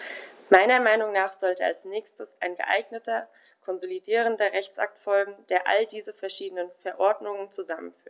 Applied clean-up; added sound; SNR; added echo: none; none; none; none.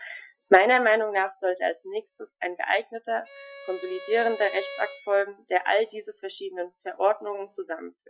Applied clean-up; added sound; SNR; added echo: classical method Wiener filter.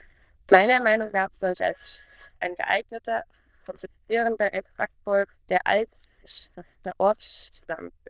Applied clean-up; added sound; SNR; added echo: neural diffusion model UNIVERSE++.